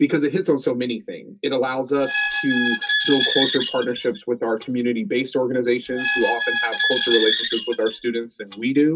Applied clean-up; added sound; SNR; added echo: none; Squeak; 2 dB; reverberation time 0.2 s.